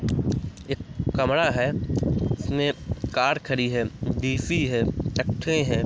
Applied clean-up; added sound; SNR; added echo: none; none; none; none.